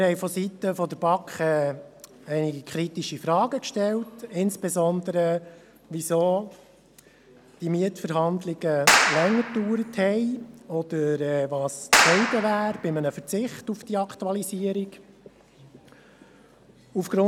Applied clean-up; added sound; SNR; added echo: none; Clapping; -2 dB; none.